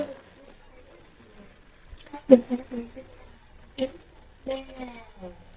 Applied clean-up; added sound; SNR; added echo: neural mask model DeepFilterNet 3.